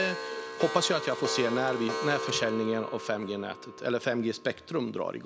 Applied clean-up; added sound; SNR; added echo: none; Clock; 7 dB; none.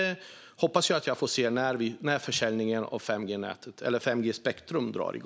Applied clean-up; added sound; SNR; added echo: none; none; none; none.